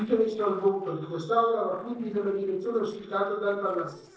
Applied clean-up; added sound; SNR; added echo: neural separator model SepFormer DNS4.